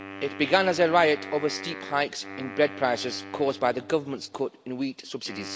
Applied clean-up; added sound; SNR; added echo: none; Wind instrument, woodwind instrument; 14 dB; none.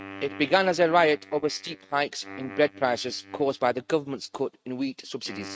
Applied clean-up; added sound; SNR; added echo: neural mask model RNNoise.